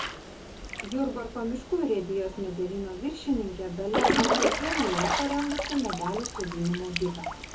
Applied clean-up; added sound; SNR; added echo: none; Drip / Trickle, dribble / Water / Splash, splatter; 0 dB; reverberation time 0.4 s.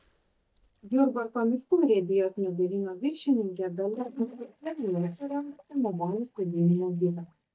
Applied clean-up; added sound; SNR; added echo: neural mask model DeepFilterNet 3.